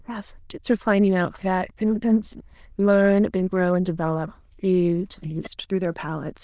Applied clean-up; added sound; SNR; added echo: neural diffusion model UNIVERSE++.